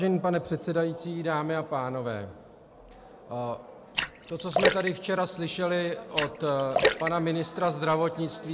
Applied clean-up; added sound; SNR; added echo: none; Splash, splatter; 1 dB; none.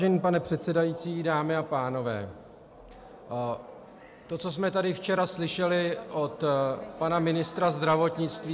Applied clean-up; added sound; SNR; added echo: none; none; none; none.